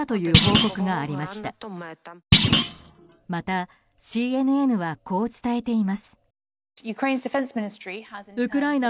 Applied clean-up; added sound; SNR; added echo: none; Thump, thud; -4 dB; none.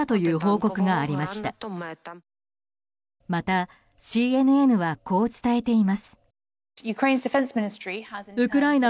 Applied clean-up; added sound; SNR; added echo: none; none; none; none.